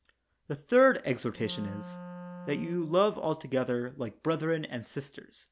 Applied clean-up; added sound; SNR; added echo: none; Wind instrument, woodwind instrument; 14 dB; none.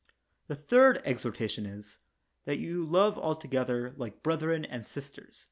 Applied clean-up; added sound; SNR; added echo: none; none; none; none.